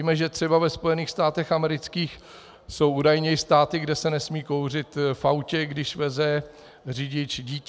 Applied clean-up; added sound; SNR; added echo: none; none; none; none.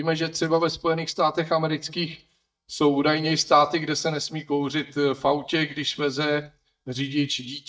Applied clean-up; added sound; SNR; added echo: neural mask model DeepFilterNet 3.